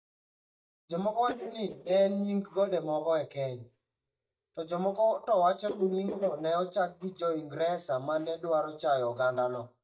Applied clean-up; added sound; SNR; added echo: neural mask model DeepFilterNet 3.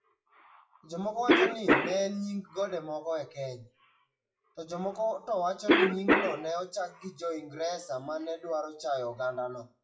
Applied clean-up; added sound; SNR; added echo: classical method WPE with log-MMSE.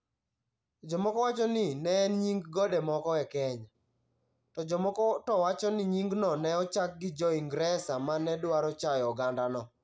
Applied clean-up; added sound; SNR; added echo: none; none; none; none.